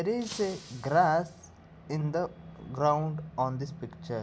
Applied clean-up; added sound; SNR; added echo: none; Shatter; 19 dB; none.